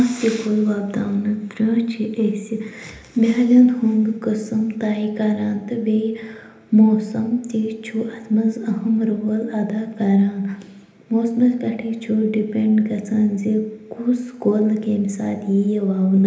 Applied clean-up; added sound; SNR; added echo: none; none; none; reverberation time 1.0 s.